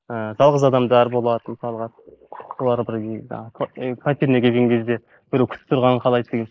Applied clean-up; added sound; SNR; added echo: neural mask model Resemble Enhance denoiser.